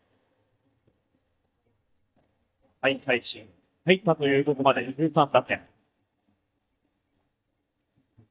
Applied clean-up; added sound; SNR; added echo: neural mask model DeepFilterNet 3.